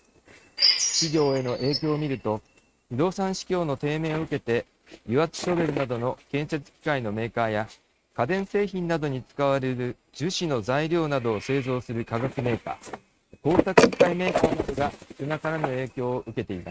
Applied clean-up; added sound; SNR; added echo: neural mask model RNNoise.